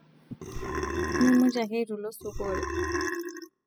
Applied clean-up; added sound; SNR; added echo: classical method spectral subtraction.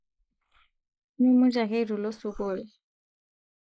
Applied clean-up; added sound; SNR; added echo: neural mask model Resemble Enhance denoiser.